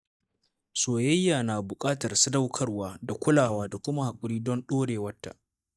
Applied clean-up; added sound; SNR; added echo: neural mask model DeepFilterNet 3.